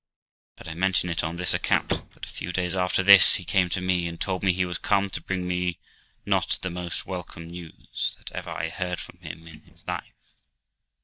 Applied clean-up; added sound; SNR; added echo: neural mask model DeepFilterNet 3.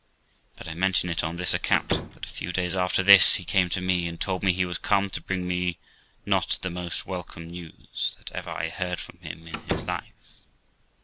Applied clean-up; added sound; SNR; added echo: none; Slam; 6 dB; none.